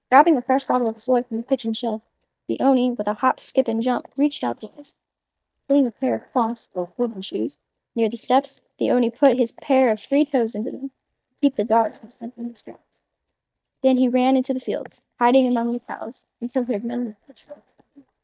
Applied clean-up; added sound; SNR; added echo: neural mask model DeepFilterNet 3.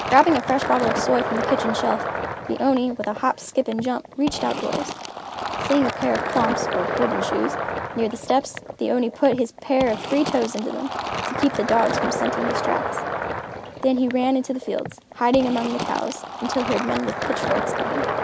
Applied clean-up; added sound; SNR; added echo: none; Fill (with liquid); 4 dB; none.